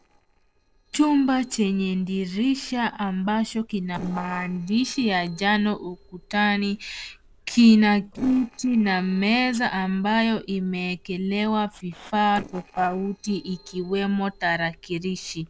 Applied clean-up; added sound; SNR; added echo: neural separator model SepFormer DNS4.